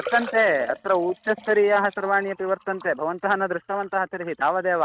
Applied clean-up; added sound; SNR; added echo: neural mask model RNNoise.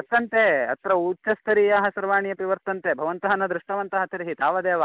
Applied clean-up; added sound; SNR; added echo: none; none; none; none.